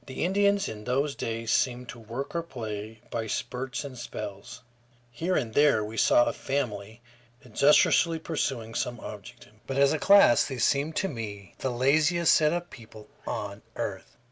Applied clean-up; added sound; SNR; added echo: none; none; none; none.